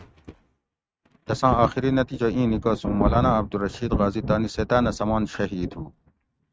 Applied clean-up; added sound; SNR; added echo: neural mask model RNNoise.